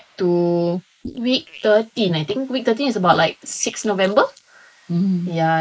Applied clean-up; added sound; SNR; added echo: neural mask model Resemble Enhance denoiser.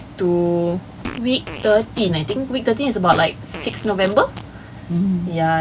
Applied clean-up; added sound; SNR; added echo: none; Fart; 16 dB; none.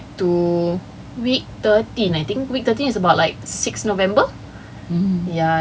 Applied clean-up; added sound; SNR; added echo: none; none; none; none.